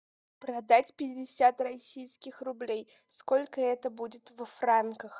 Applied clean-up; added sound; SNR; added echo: neural mask model DeepFilterNet 3.